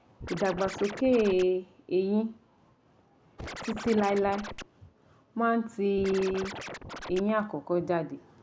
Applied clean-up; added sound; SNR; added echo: none; Scratching (performance technique); 10 dB; none.